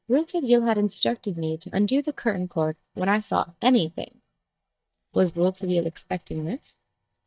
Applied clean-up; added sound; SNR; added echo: neural mask model DeepFilterNet 3.